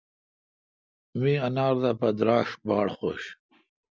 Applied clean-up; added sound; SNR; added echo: none; none; none; none.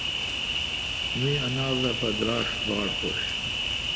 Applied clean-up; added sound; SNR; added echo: none; Cricket; -2 dB; reverberation time 1.4 s.